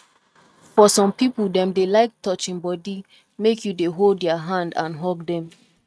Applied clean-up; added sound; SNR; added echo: neural mask model RNNoise.